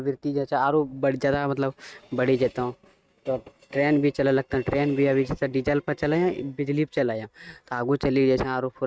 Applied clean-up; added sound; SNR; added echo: neural mask model RNNoise.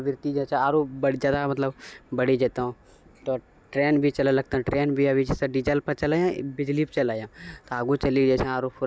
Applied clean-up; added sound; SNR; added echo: none; none; none; none.